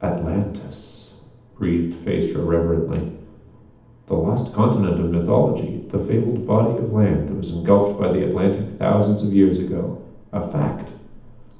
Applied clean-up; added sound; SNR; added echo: none; none; none; reverberation time 0.8 s.